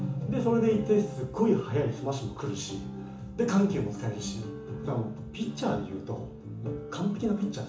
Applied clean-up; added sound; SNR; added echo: none; Keyboard (musical); 15 dB; reverberation time 0.8 s.